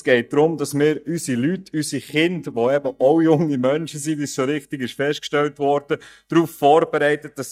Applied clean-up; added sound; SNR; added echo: neural mask model DeepFilterNet 3.